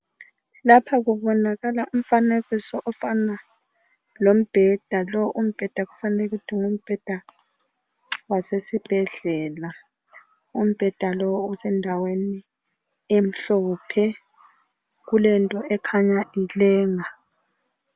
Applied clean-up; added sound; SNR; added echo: none; none; none; none.